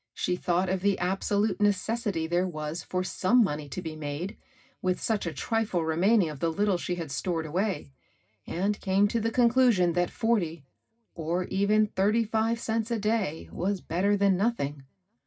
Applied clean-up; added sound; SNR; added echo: none; none; none; reverberation time 0.4 s.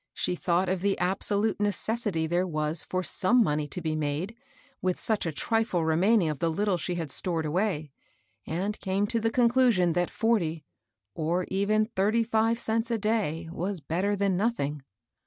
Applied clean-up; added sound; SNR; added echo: none; none; none; none.